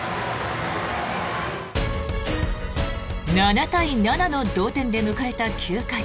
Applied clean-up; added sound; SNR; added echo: none; none; none; none.